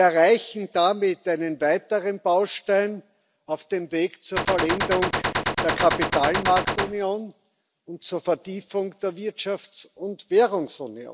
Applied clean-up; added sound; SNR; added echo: none; Gunshot, gunfire; 1 dB; none.